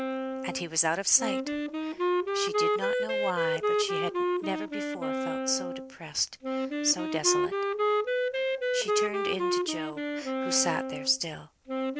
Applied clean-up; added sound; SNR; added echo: none; Wind instrument, woodwind instrument; -4 dB; none.